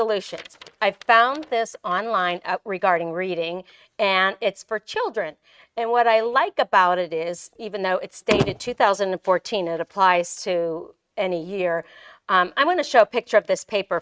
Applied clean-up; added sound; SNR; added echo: neural mask model RNNoise.